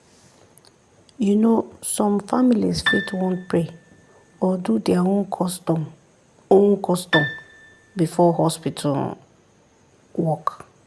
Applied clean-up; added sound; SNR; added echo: none; Piano; 8 dB; none.